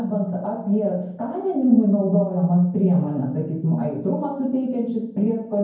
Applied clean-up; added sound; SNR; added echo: none; none; none; reverberation time 0.9 s.